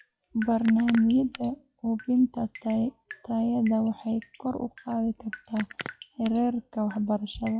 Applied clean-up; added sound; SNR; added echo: classical method log-MMSE.